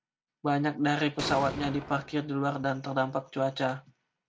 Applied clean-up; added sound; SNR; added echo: none; Explosion; 11 dB; none.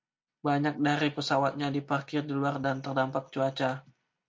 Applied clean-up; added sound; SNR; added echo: none; none; none; none.